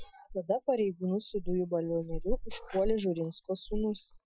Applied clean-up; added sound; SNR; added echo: classical method Wiener filter.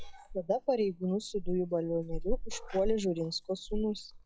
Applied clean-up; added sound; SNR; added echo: classical method log-MMSE.